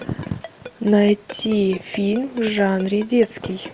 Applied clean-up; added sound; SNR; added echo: none; Ringtone; 19 dB; none.